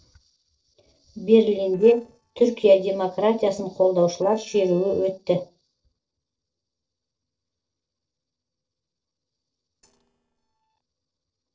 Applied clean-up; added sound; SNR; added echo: neural separator model SepFormer DNS4.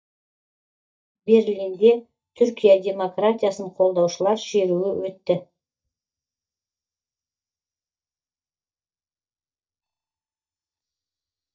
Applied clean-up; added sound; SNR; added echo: neural mask model DeepFilterNet 3.